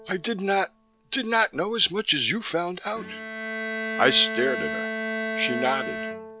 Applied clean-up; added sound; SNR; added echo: none; Bowed string instrument; 7 dB; none.